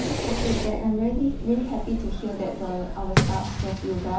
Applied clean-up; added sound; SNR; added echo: none; Fireworks; 1 dB; reverberation time 0.9 s.